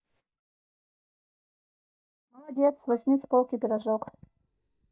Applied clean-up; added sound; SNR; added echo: neural mask model DeepFilterNet 3.